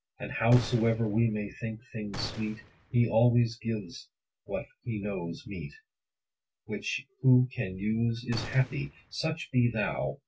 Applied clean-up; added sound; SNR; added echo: none; Gunshot, gunfire; 14 dB; reverberation time 0.1 s.